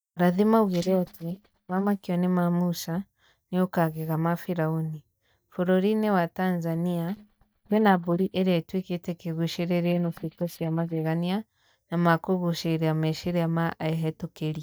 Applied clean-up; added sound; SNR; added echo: neural mask model DeepFilterNet 3.